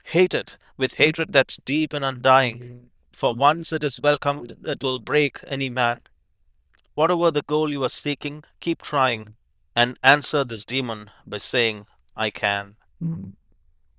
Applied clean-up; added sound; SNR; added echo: neural diffusion model UNIVERSE++.